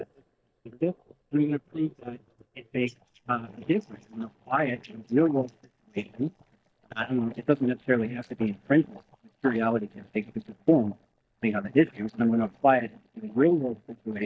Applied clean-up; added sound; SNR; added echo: neural mask model DeepFilterNet 3.